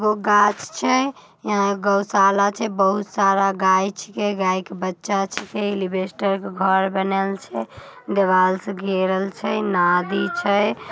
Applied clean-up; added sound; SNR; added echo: none; none; none; none.